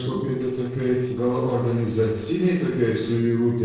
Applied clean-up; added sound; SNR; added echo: neural separator model SepFormer DNS4.